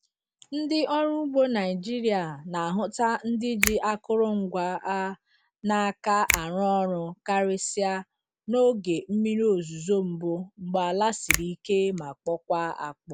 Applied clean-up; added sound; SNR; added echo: none; Finger snapping; 6 dB; none.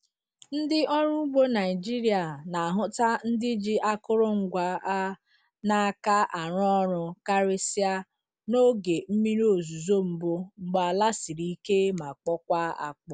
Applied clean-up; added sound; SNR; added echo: none; none; none; none.